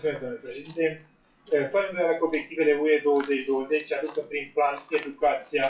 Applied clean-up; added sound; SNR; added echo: classical method WPE with log-MMSE.